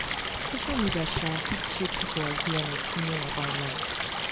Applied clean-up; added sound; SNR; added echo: none; Stream; -2 dB; none.